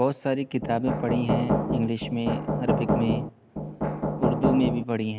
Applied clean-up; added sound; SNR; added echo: none; Knock; -1 dB; none.